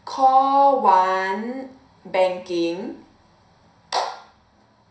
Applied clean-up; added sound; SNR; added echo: none; none; none; reverberation time 0.5 s.